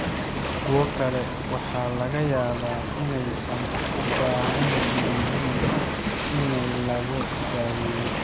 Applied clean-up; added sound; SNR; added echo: none; Waves, surf; -1 dB; none.